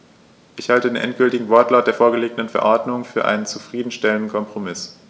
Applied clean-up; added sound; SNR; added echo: none; none; none; none.